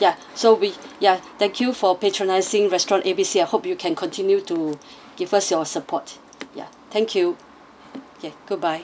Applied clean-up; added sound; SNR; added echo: none; none; none; none.